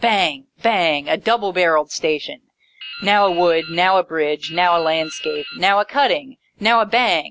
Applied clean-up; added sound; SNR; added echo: none; Drip; 15 dB; none.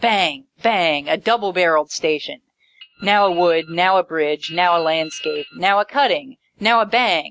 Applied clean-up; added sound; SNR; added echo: neural mask model RNNoise.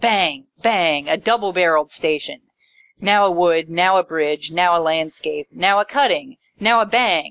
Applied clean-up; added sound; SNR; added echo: neural mask model Resemble Enhance denoiser.